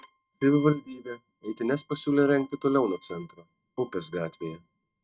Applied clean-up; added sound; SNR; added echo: neural mask model RNNoise.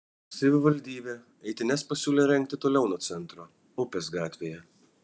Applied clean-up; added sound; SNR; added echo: none; none; none; none.